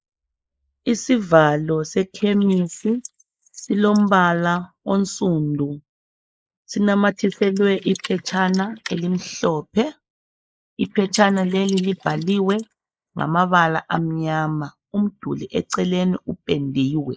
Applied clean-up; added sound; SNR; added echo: neural mask model Resemble Enhance denoiser.